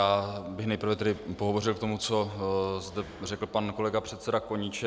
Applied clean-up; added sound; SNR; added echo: none; none; none; none.